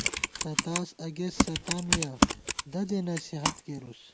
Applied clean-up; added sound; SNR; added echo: none; Computer keyboard; -4 dB; none.